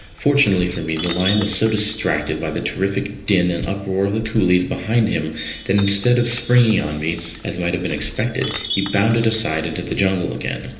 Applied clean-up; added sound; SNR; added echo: none; Chime; 14 dB; reverberation time 0.8 s.